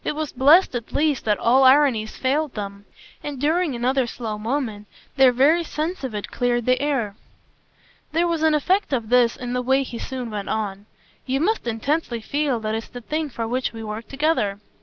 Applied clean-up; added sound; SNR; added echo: none; none; none; none.